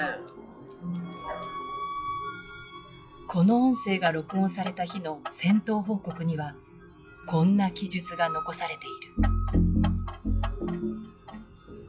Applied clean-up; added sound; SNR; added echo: classical method log-MMSE.